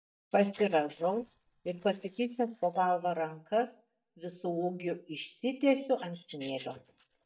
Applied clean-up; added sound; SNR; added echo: neural mask model DeepFilterNet 3.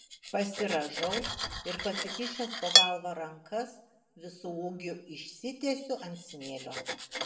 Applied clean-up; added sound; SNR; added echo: none; Cutlery, silverware; -2 dB; reverberation time 0.6 s.